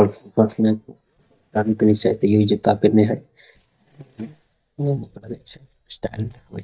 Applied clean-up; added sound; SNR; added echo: neural mask model DeepFilterNet 3.